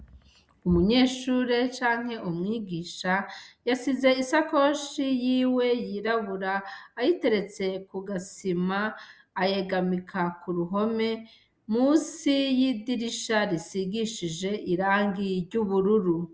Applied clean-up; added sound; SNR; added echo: none; none; none; none.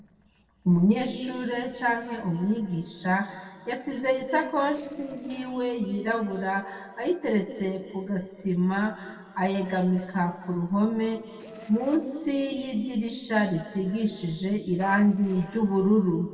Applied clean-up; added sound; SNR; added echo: neural separator model SepFormer DNS4.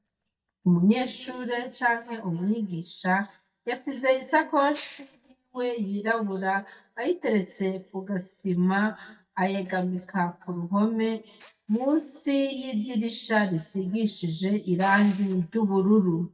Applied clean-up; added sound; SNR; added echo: neural mask model DeepFilterNet 3.